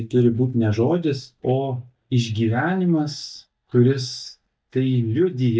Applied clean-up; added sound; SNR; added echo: neural mask model DeepFilterNet 3.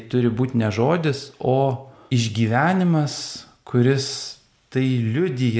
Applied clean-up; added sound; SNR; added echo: none; none; none; none.